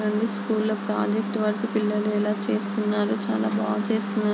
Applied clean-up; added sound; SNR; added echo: none; none; none; none.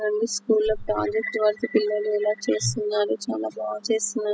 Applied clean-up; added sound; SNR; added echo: classical method spectral subtraction.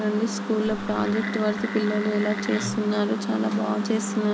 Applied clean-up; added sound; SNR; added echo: none; Wood; 12 dB; none.